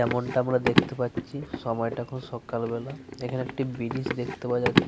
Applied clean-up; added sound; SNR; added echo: none; Run; 1 dB; none.